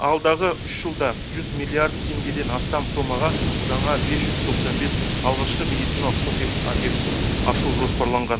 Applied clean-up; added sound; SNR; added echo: none; Hiss; -3 dB; none.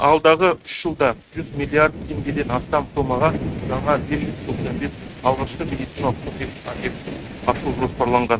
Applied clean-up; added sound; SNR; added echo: neural mask model RNNoise.